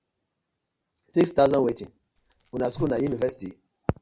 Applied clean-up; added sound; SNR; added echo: none; Whoosh, swoosh, swish; 15 dB; none.